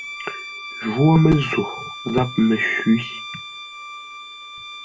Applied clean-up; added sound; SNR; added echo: none; Bowed string instrument; 13 dB; reverberation time 0.2 s.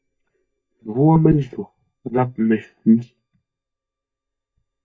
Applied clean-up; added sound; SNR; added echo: neural mask model DeepFilterNet 3.